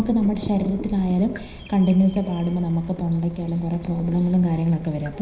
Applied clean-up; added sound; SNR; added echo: none; Drip / Water tap, faucet; 16 dB; reverberation time 0.9 s.